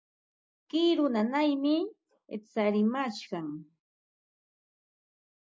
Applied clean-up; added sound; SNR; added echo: none; none; none; none.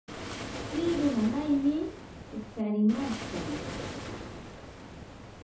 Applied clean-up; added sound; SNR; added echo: none; Waves, surf; 8 dB; reverberation time 0.7 s.